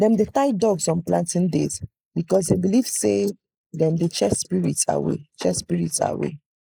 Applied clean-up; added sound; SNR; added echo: neural mask model Resemble Enhance denoiser.